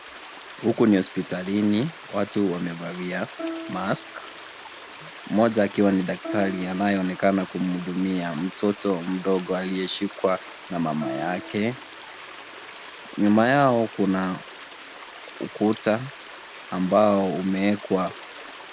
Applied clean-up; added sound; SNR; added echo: none; Plucked string instrument + Stream; 14 dB; none.